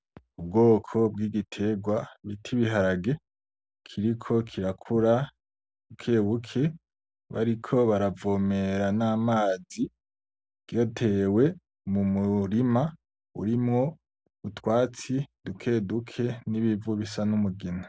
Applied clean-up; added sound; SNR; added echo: none; none; none; none.